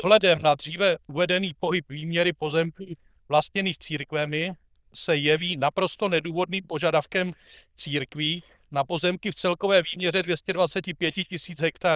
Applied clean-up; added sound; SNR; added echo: neural diffusion model UNIVERSE++.